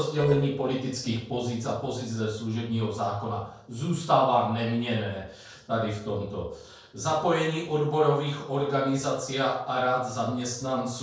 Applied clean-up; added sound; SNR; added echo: neural separator model SepFormer DNS4.